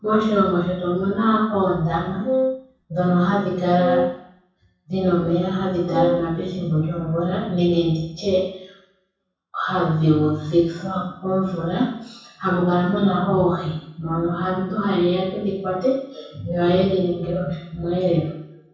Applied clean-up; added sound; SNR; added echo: none; Wind instrument, woodwind instrument; 1 dB; reverberation time 0.7 s.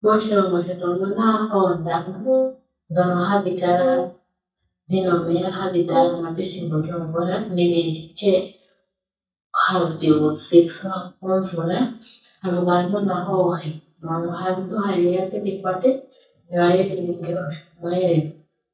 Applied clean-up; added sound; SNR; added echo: neural mask model DeepFilterNet 3.